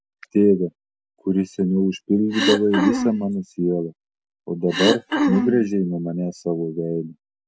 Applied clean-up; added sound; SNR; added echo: none; Cough; 0 dB; none.